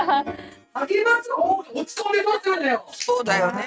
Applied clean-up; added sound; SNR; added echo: neural mask model RNNoise.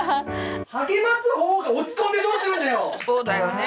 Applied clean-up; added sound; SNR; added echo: none; none; none; none.